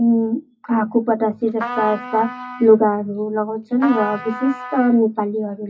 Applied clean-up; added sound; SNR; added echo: classical method WPE with log-MMSE.